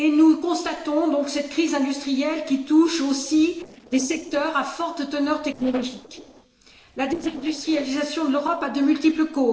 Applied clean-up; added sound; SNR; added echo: neural separator model SepFormer DNS4.